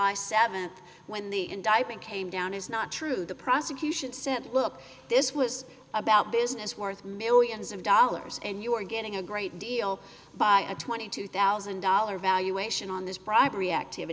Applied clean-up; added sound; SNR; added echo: none; none; none; none.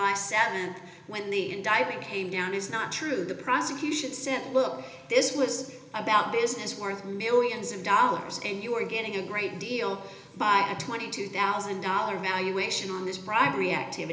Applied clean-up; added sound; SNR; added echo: none; none; none; reverberation time 1.0 s.